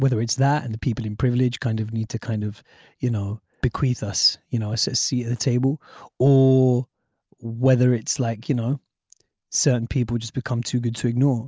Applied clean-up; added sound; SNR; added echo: none; none; none; none.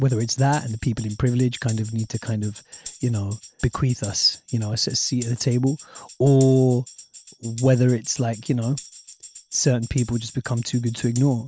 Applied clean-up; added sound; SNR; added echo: none; Tambourine; 19 dB; none.